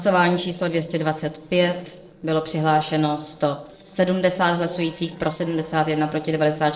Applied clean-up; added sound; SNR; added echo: neural separator model SepFormer DNS4.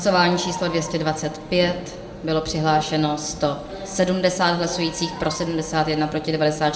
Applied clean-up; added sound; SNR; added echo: none; Bird vocalization, bird call, bird song; 19 dB; reverberation time 0.6 s.